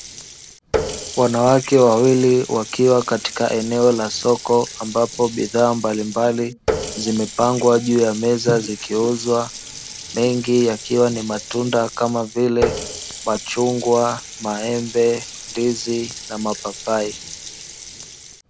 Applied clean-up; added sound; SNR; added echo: none; Water tap, faucet; 12 dB; none.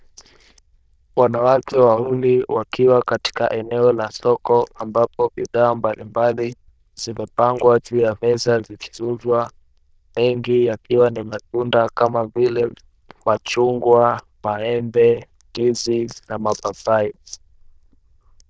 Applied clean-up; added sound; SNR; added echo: neural diffusion model UNIVERSE++.